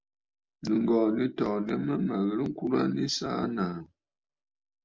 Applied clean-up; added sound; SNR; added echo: none; none; none; none.